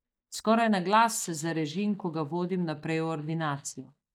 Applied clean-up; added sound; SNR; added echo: neural mask model DeepFilterNet 3.